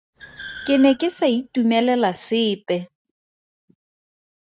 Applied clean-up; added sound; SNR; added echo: neural mask model RNNoise.